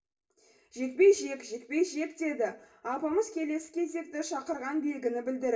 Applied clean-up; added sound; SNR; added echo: none; none; none; reverberation time 0.2 s.